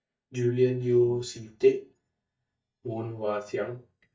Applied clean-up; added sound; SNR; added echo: neural mask model DeepFilterNet 3.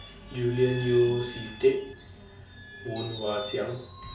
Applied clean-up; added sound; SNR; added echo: none; Screech; 12 dB; reverberation time 0.2 s.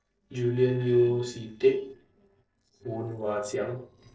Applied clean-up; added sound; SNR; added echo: neural separator model SepFormer DNS4.